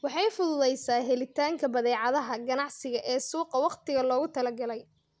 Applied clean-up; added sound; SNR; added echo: none; none; none; none.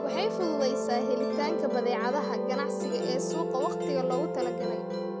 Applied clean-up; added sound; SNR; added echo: none; Musical instrument; -2 dB; none.